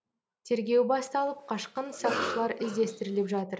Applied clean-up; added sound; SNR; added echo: none; Cough; 7 dB; none.